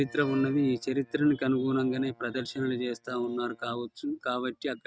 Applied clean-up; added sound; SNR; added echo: neural mask model RNNoise.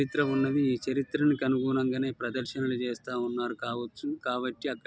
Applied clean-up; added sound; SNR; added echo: none; none; none; none.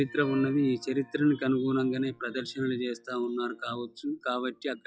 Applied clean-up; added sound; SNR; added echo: classical method log-MMSE.